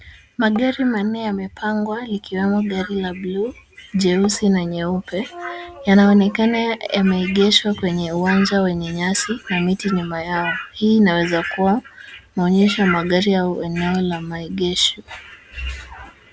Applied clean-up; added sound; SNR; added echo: none; Tap + Brass instrument; 18 dB; none.